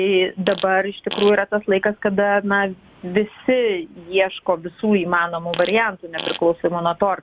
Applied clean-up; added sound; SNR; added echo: none; Fart; 13 dB; none.